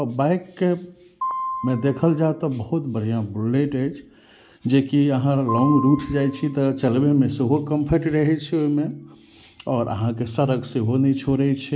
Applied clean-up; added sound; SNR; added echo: none; Piano; 11 dB; none.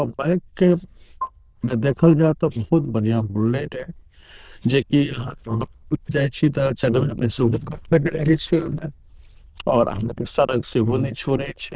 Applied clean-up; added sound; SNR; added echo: neural diffusion model UNIVERSE++.